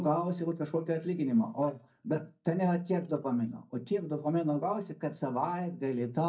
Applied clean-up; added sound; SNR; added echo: neural mask model DeepFilterNet 3.